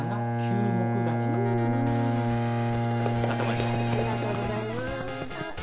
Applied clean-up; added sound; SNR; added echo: none; Bowed string instrument; -5 dB; none.